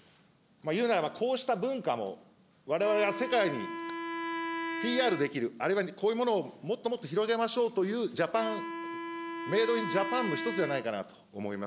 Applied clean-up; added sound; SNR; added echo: none; Wind instrument, woodwind instrument; 7 dB; none.